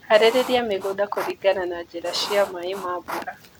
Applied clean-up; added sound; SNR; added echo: none; Writing; 12 dB; none.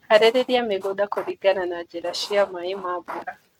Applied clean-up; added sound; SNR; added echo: neural mask model RNNoise.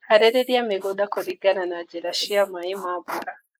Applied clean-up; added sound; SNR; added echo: neural mask model Resemble Enhance denoiser.